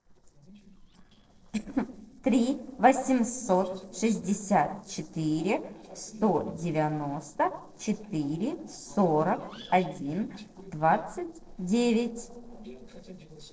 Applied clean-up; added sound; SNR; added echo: neural separator model SepFormer DNS4.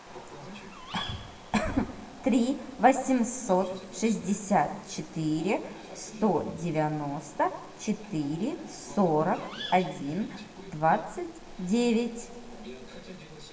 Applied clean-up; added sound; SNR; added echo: none; Bird vocalization, bird call, bird song; 19 dB; reverberation time 1.5 s.